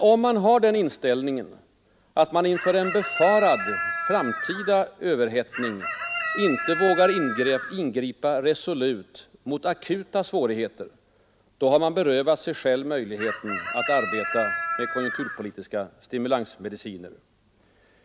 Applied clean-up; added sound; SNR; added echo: none; Chicken, rooster; 5 dB; none.